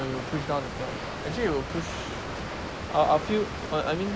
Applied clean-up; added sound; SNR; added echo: none; Water; 5 dB; none.